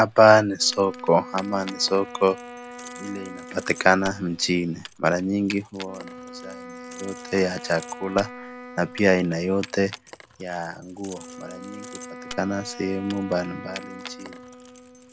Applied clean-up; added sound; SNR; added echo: none; Wind instrument, woodwind instrument + Keys jangling; 15 dB; none.